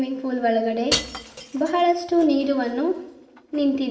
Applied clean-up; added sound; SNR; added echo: none; Shatter / Crushing; 11 dB; reverberation time 1.3 s.